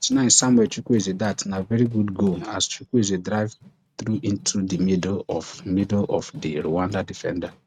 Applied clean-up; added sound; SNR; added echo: neural mask model RNNoise.